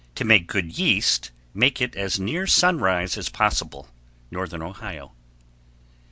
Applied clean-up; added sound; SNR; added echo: none; none; none; none.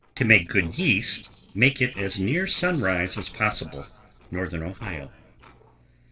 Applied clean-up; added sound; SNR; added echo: neural separator model SepFormer DNS4.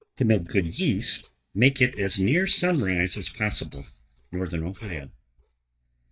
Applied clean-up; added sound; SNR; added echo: neural mask model DeepFilterNet 3.